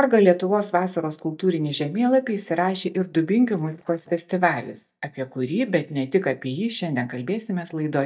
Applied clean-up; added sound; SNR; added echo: neural mask model DeepFilterNet 3.